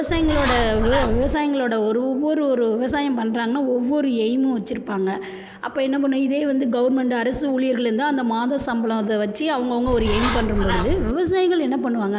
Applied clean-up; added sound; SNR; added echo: none; Bird; 2 dB; none.